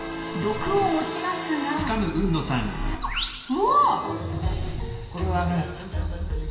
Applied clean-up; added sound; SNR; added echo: none; Engine; 16 dB; reverberation time 1.4 s.